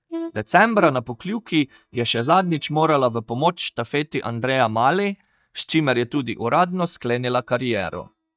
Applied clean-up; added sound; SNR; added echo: neural mask model DeepFilterNet 3.